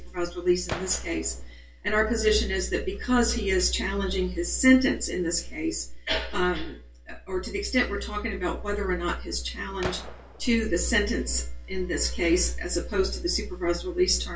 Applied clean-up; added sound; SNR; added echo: none; Gunshot, gunfire; 14 dB; reverberation time 0.2 s.